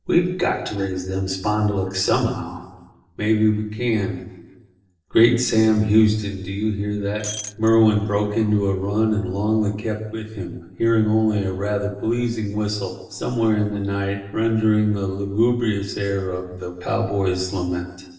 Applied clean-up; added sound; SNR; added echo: neural separator model SepFormer DNS4.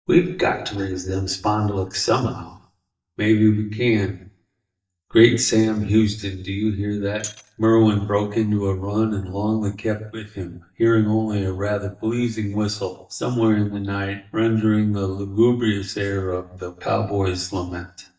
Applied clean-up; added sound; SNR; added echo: neural mask model DeepFilterNet 3.